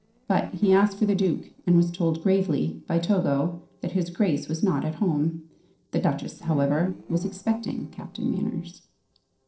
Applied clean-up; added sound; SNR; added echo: neural separator model SepFormer DNS4.